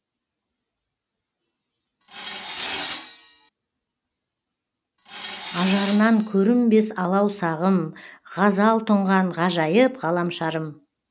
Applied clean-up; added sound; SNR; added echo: none; Tools; 11 dB; none.